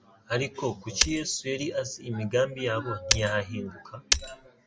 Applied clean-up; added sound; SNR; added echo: none; Shatter; -3 dB; none.